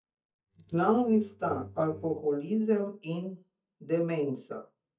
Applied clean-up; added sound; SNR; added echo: neural mask model DeepFilterNet 3.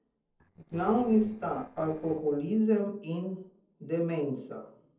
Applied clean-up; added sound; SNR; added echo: neural separator model SepFormer DNS4.